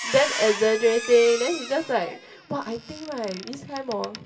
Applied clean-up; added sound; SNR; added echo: none; Squeak; 11 dB; reverberation time 0.7 s.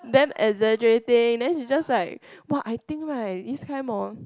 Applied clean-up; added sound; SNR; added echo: none; none; none; none.